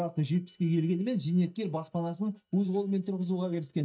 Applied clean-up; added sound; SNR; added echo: neural mask model DeepFilterNet 3.